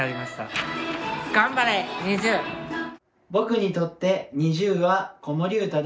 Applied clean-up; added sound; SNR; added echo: none; none; none; none.